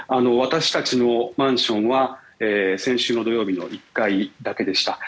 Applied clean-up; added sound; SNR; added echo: none; none; none; none.